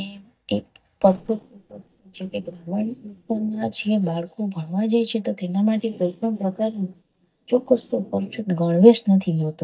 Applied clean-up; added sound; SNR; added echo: neural mask model DeepFilterNet 3.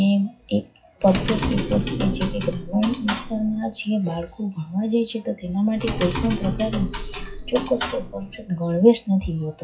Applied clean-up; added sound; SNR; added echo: classical method WPE with log-MMSE.